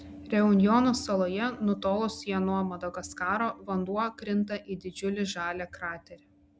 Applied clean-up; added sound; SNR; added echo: none; none; none; none.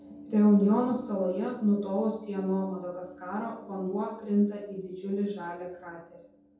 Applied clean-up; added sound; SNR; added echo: none; none; none; reverberation time 0.7 s.